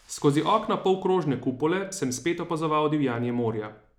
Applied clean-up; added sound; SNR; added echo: none; none; none; none.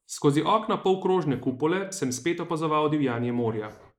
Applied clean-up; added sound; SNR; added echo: neural mask model Resemble Enhance denoiser.